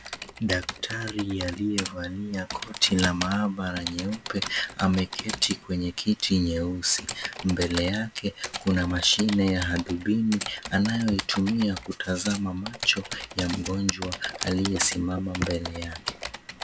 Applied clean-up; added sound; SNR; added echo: none; Typing; 10 dB; none.